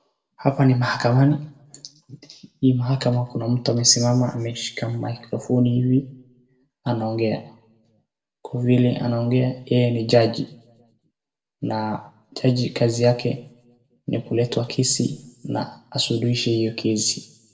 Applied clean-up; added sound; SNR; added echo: none; none; none; reverberation time 0.5 s.